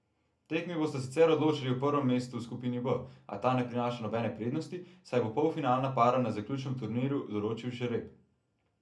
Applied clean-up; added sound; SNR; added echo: none; none; none; reverberation time 0.3 s.